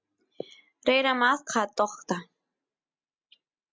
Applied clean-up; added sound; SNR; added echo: none; none; none; none.